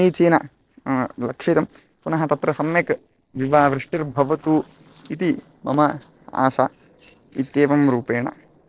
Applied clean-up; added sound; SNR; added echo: neural separator model SepFormer DNS4.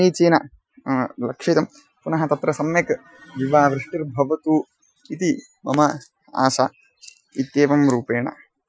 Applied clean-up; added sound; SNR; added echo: classical method Wiener filter.